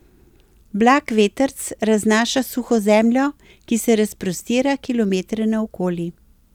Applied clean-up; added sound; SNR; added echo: none; none; none; none.